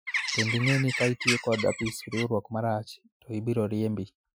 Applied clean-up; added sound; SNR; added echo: classical method Wiener filter.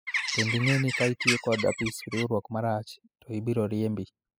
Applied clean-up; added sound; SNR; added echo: classical method spectral subtraction.